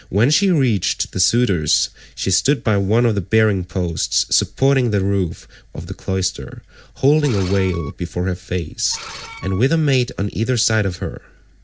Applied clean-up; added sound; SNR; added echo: none; Screech; 17 dB; none.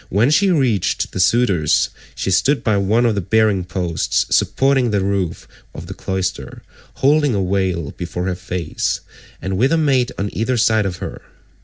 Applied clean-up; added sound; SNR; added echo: none; none; none; none.